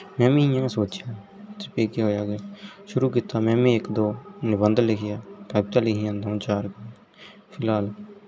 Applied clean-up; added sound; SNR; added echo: none; none; none; none.